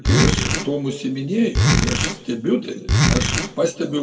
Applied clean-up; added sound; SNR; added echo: none; Zipper (clothing); -4 dB; reverberation time 1.4 s.